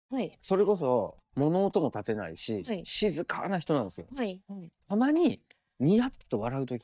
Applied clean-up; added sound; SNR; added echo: neural mask model DeepFilterNet 3.